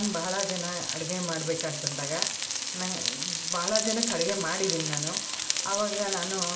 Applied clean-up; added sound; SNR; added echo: none; Frying (food); -1 dB; reverberation time 0.2 s.